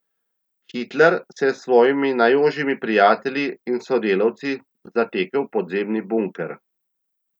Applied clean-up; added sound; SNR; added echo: none; none; none; none.